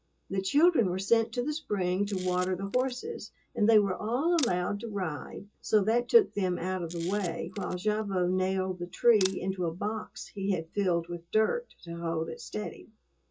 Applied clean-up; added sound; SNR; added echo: none; Camera; 18 dB; reverberation time 0.2 s.